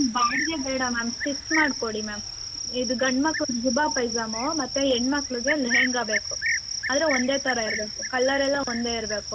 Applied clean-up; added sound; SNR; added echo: none; Cricket; 4 dB; none.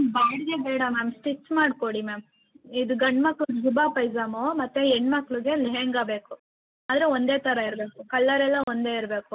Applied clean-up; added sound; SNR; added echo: none; none; none; none.